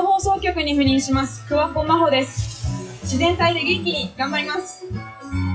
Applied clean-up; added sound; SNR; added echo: classical method WPE with log-MMSE.